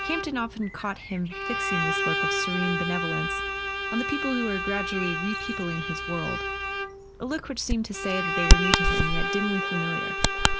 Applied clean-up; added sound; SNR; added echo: none; Bird vocalization, bird call, bird song + Bowed string instrument; -5 dB; none.